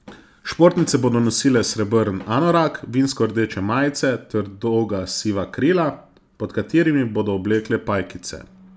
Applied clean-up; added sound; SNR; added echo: none; none; none; none.